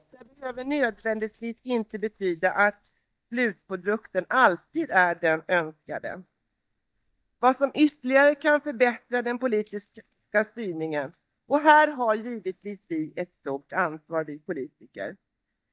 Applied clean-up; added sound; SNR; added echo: neural mask model DeepFilterNet 3.